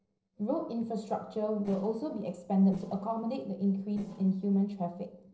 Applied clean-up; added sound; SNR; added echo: neural separator model SepFormer DNS4.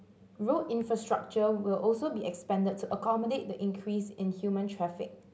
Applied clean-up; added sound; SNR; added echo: none; none; none; none.